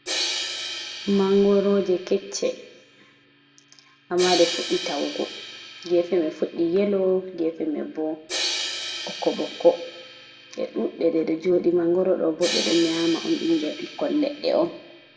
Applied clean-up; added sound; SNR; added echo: none; Crash cymbal; 10 dB; reverberation time 0.8 s.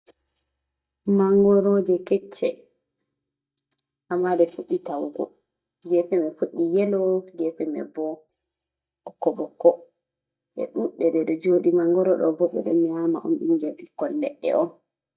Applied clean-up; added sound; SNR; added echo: neural mask model DeepFilterNet 3.